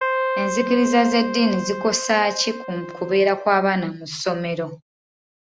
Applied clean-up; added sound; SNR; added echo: none; Keyboard (musical); 6 dB; none.